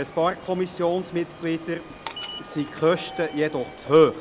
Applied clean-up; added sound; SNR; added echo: none; Walk, footsteps / Subway, metro, underground; 16 dB; none.